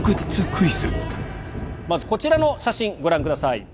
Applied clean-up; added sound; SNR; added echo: none; Thunder / Rain; 8 dB; none.